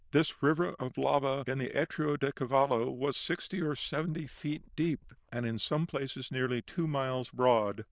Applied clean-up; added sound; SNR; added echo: neural diffusion model UNIVERSE++.